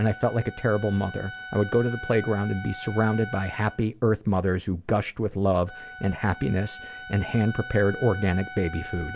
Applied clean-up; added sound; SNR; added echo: none; Wind instrument, woodwind instrument; 15 dB; none.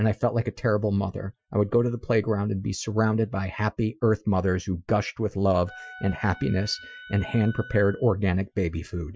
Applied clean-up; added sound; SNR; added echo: classical method Wiener filter.